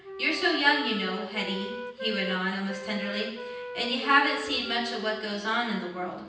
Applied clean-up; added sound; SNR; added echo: none; Wind instrument, woodwind instrument; 10 dB; reverberation time 0.9 s.